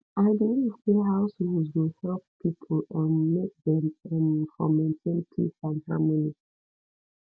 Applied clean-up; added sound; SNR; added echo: none; none; none; none.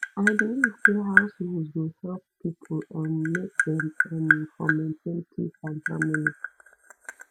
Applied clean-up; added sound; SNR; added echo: none; Tap; -1 dB; none.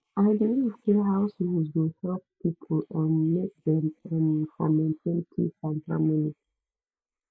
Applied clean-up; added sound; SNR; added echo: neural mask model Resemble Enhance denoiser.